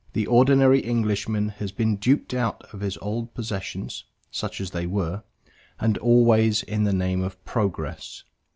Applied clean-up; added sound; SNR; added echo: none; none; none; none.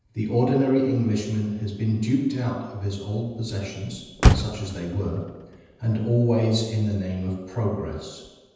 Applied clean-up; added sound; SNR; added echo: none; Motor vehicle (road); 5 dB; reverberation time 1.1 s.